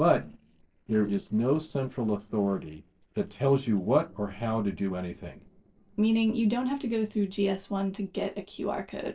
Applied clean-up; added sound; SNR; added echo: neural separator model SepFormer DNS4.